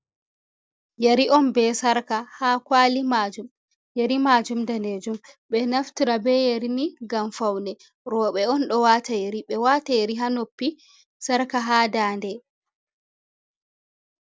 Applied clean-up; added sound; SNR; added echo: none; none; none; none.